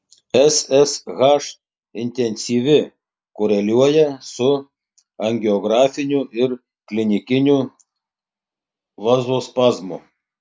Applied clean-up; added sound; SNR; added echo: none; none; none; none.